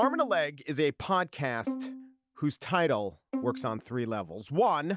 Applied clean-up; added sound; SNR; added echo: neural mask model RNNoise.